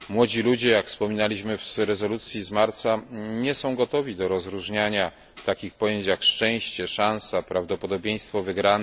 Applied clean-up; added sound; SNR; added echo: none; Tambourine; 12 dB; none.